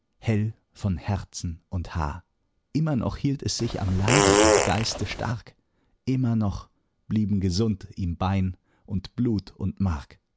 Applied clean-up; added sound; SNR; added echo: none; Fart; -5 dB; none.